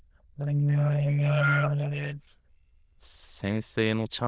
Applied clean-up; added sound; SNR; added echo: neural diffusion model UNIVERSE++.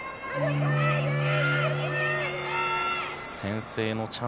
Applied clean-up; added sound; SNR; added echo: none; Bowed string instrument; 1 dB; none.